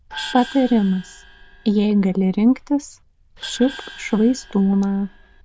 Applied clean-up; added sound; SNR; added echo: neural diffusion model UNIVERSE++.